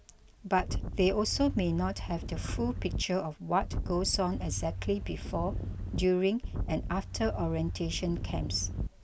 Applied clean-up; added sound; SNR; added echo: none; Wind; 3 dB; none.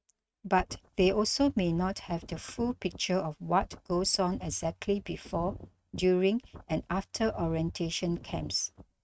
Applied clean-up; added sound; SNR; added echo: neural mask model RNNoise.